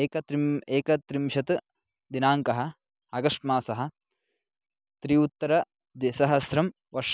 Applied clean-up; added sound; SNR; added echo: none; none; none; none.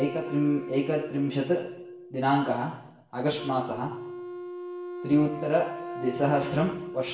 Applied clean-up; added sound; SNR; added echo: none; Wind instrument, woodwind instrument; 10 dB; reverberation time 0.8 s.